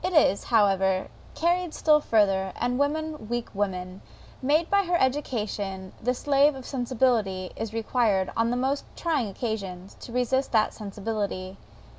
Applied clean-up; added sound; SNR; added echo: none; none; none; none.